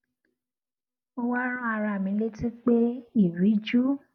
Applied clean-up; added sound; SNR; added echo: none; none; none; none.